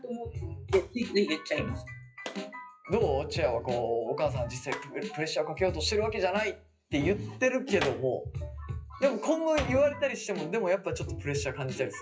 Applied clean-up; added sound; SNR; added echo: classical method WPE with log-MMSE.